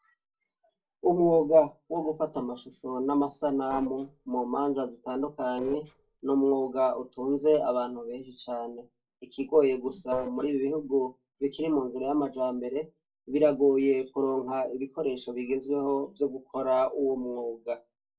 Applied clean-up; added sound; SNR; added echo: neural separator model SepFormer DNS4.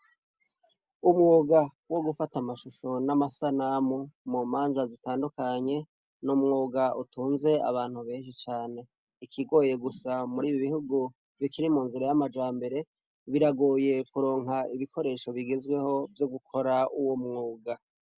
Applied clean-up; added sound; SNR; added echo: none; none; none; none.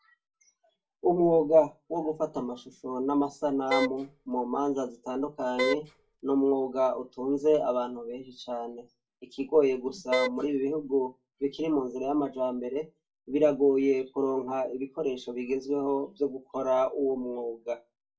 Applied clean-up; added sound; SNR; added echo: none; Wind instrument, woodwind instrument; 3 dB; reverberation time 0.2 s.